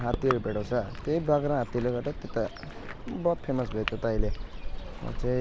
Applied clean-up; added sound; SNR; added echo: none; Bird vocalization, bird call, bird song; 5 dB; none.